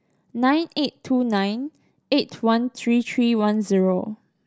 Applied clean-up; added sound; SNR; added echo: none; none; none; none.